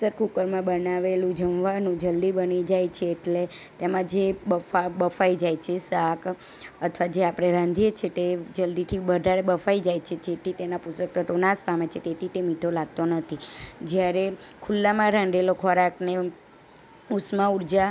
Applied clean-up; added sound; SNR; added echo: none; none; none; none.